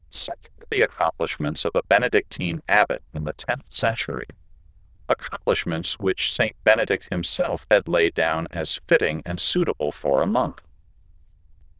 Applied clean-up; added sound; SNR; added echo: neural diffusion model UNIVERSE++.